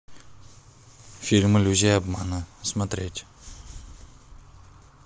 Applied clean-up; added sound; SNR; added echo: none; none; none; none.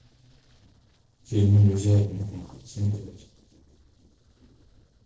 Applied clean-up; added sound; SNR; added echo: neural separator model SepFormer DNS4.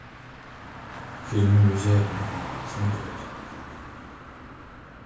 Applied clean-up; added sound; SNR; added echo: none; Car; 11 dB; reverberation time 0.5 s.